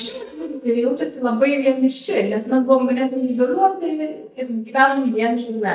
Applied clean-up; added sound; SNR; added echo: neural mask model DeepFilterNet 3.